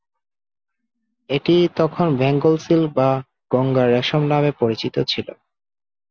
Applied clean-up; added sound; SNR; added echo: none; none; none; none.